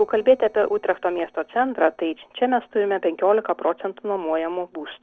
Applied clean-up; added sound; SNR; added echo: neural separator model SepFormer DNS4.